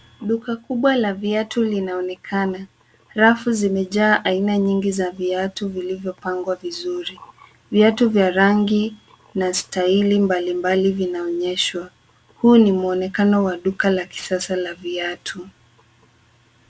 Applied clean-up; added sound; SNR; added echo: none; none; none; none.